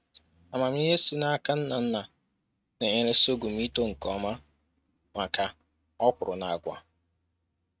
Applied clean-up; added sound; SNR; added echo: neural mask model RNNoise.